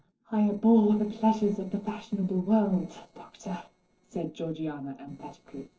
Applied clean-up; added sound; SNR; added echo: neural separator model SepFormer DNS4.